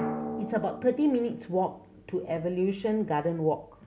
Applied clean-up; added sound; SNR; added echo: none; Drum; 11 dB; none.